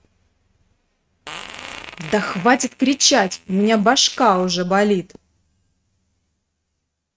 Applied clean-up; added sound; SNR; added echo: neural mask model RNNoise.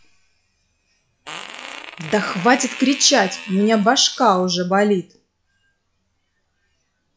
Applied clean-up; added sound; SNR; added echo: classical method log-MMSE.